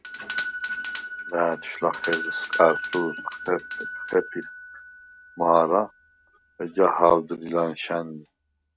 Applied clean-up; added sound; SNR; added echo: none; Doorbell; 10 dB; none.